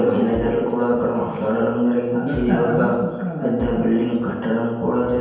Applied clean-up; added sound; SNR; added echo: none; Bass drum; 16 dB; reverberation time 1.2 s.